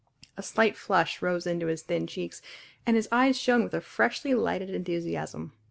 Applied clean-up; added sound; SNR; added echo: none; none; none; none.